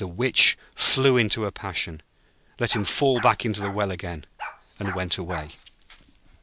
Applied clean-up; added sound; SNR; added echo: none; Bark; 13 dB; none.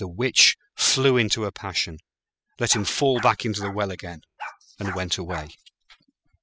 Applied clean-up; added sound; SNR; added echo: classical method spectral subtraction.